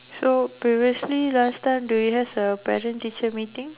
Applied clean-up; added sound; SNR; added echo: none; none; none; none.